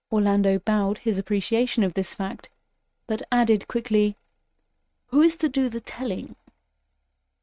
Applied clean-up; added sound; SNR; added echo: neural mask model RNNoise.